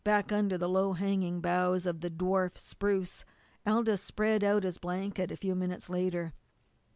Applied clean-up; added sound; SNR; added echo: none; none; none; none.